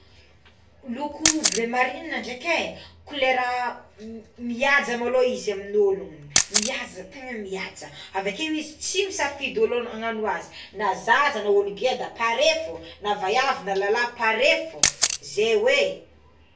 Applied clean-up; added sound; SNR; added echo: none; Camera; 1 dB; reverberation time 0.3 s.